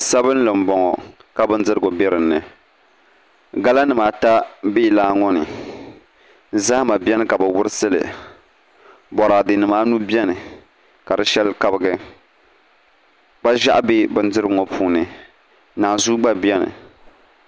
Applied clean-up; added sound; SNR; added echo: none; none; none; none.